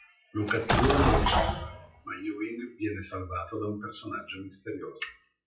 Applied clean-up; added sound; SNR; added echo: classical method WPE with log-MMSE.